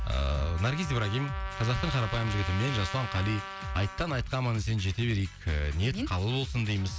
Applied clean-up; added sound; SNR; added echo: none; Trumpet; 13 dB; none.